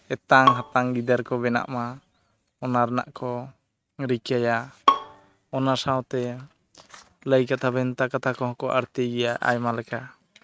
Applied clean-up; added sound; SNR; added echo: neural mask model RNNoise.